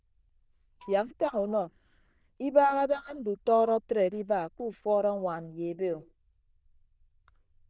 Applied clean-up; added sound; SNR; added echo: neural diffusion model UNIVERSE++.